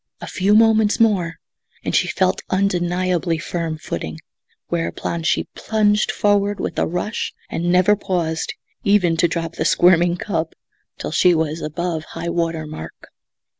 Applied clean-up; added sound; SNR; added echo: none; none; none; none.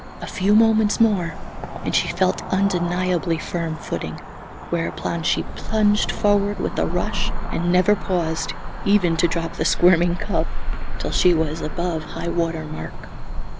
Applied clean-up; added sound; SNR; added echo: none; Cricket / Motor vehicle (road); 3 dB; none.